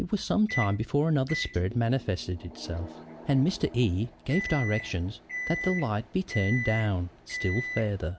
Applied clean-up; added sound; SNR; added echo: none; Microwave oven; 10 dB; none.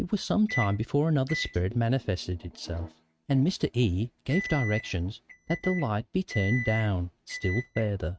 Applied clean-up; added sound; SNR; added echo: neural mask model RNNoise.